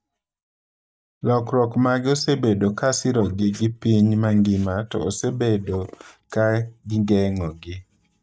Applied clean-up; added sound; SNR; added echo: neural mask model DeepFilterNet 3.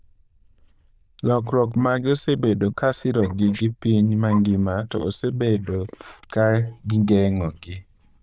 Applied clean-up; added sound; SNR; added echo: neural diffusion model UNIVERSE++.